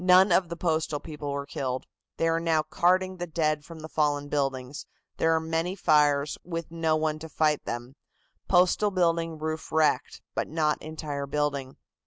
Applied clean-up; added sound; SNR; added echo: none; none; none; none.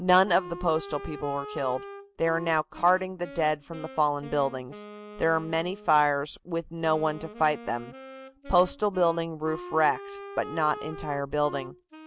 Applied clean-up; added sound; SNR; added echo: none; Wind instrument, woodwind instrument; 15 dB; none.